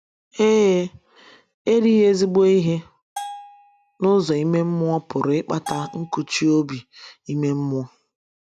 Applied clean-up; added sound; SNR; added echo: none; Bell; 17 dB; none.